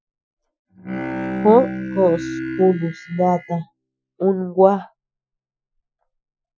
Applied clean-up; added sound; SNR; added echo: classical method Wiener filter.